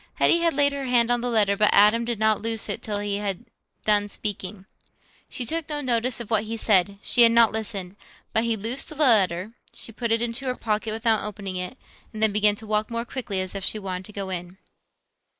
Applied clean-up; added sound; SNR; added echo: neural mask model Resemble Enhance denoiser.